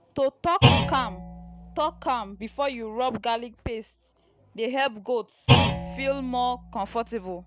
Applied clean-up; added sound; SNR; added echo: none; Thump, thud; -1 dB; none.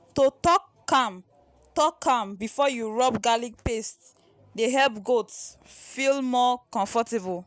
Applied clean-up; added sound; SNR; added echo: none; none; none; none.